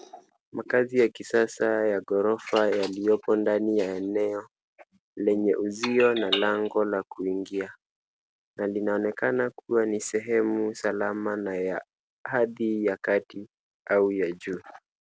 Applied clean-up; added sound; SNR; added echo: none; none; none; none.